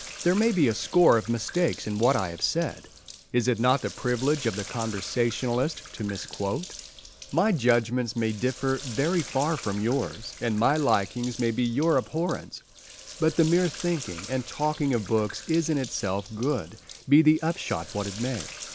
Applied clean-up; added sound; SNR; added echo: none; Sink (filling or washing); 15 dB; none.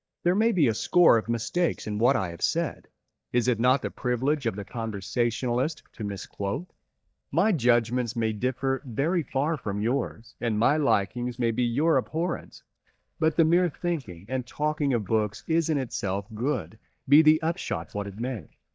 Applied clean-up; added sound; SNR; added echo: neural mask model DeepFilterNet 3.